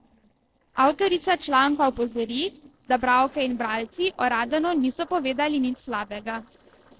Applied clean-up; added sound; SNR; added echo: neural separator model SepFormer DNS4.